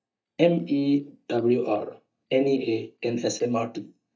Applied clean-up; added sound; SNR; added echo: neural mask model DeepFilterNet 3.